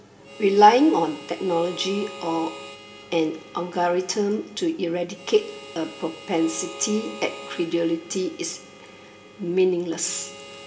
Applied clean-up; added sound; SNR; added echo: none; Harmonica; 17 dB; reverberation time 0.7 s.